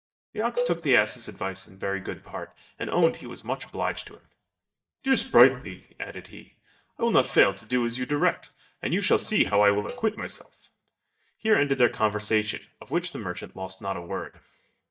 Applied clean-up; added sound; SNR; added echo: neural mask model DeepFilterNet 3.